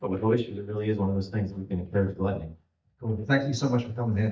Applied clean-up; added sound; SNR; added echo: neural mask model DeepFilterNet 3.